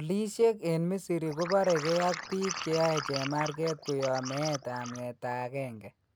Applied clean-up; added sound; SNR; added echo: none; Liquid; 9 dB; none.